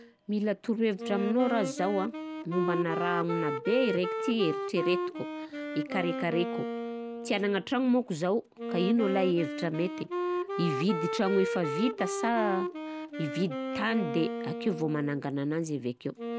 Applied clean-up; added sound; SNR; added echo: none; Wind instrument, woodwind instrument; 5 dB; none.